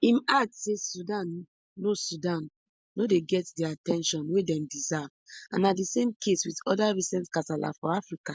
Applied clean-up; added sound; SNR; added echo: none; none; none; none.